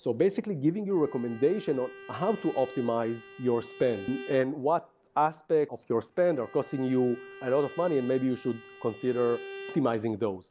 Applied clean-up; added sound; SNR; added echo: none; Bowed string instrument; 18 dB; none.